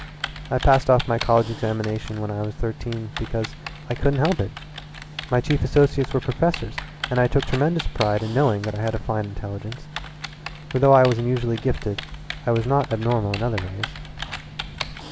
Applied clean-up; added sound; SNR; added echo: none; Typing; 12 dB; none.